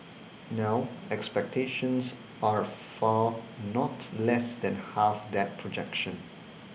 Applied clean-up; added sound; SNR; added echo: none; none; none; none.